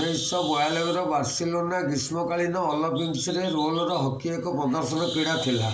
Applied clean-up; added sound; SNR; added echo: none; Bird; 12 dB; none.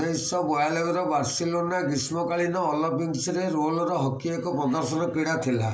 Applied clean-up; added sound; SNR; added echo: none; none; none; none.